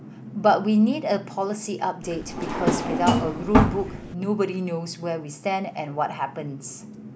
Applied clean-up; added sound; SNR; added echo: none; Drawer open or close; -2 dB; none.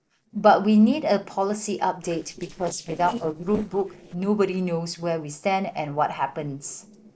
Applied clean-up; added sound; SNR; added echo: neural separator model SepFormer DNS4.